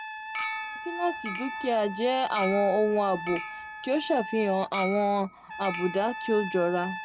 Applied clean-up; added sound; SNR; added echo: none; Chink, clink + Trumpet; 9 dB; none.